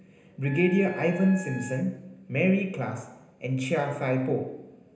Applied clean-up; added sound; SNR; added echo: none; Wind instrument, woodwind instrument; 15 dB; reverberation time 0.9 s.